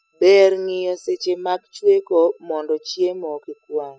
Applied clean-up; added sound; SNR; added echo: classical method spectral subtraction.